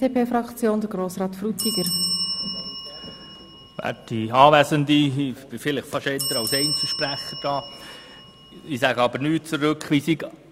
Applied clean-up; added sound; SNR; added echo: none; Bell; 9 dB; none.